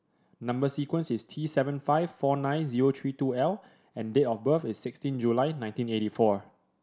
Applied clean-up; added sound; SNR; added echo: none; none; none; none.